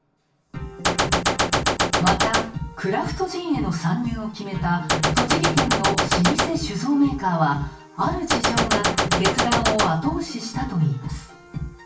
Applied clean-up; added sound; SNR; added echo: none; Gunshot, gunfire; -3 dB; reverberation time 0.3 s.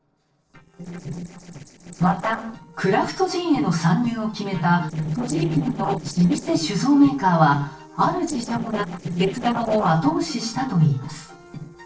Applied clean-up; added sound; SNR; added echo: neural separator model SepFormer DNS4.